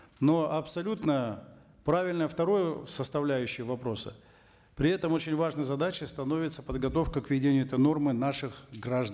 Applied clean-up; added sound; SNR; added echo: none; none; none; none.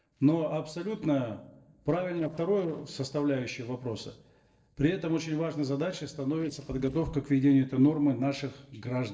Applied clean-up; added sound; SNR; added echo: neural separator model SepFormer DNS4.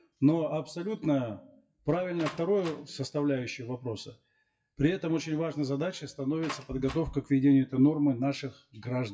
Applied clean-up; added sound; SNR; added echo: classical method WPE with log-MMSE.